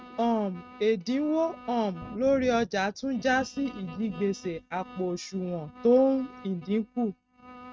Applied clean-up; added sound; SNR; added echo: neural mask model RNNoise.